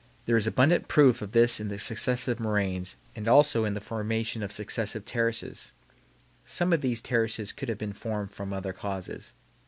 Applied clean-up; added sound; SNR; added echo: none; none; none; none.